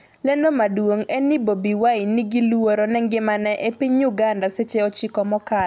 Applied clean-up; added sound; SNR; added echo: none; none; none; none.